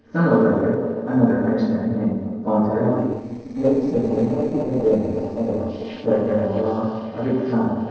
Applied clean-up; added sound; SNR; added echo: neural separator model SepFormer DNS4.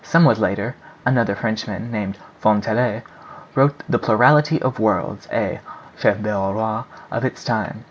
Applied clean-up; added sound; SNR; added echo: none; none; none; none.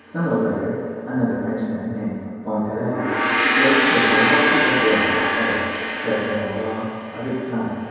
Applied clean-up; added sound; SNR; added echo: none; Gong; 0 dB; reverberation time 2.2 s.